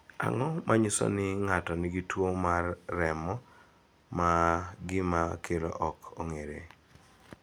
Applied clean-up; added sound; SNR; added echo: none; none; none; none.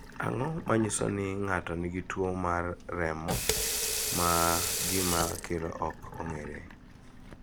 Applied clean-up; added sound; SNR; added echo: none; Sink (filling or washing) / Water tap, faucet; 3 dB; none.